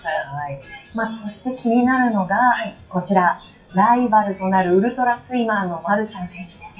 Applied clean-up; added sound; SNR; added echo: classical method WPE with log-MMSE.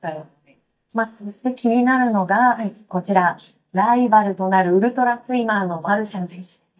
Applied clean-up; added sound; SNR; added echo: neural mask model DeepFilterNet 3.